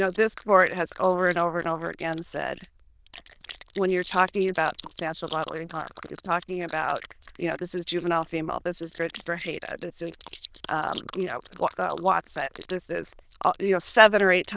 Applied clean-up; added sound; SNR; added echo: neural diffusion model UNIVERSE++.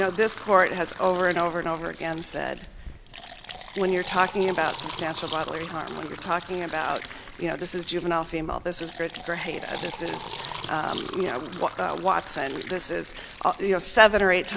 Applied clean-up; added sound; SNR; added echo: none; Fill (with liquid); 13 dB; none.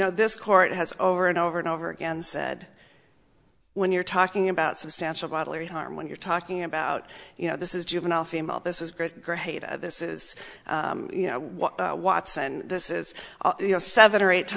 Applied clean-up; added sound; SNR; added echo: none; none; none; none.